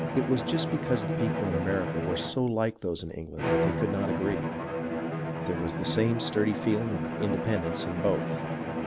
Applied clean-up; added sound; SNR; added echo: none; Bowed string instrument; 1 dB; none.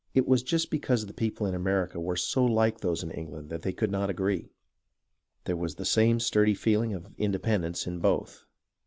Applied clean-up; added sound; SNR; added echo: none; none; none; none.